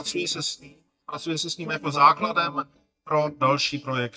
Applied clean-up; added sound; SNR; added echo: neural mask model DeepFilterNet 3.